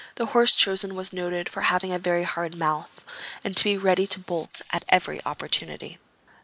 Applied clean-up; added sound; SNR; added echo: neural mask model Resemble Enhance denoiser.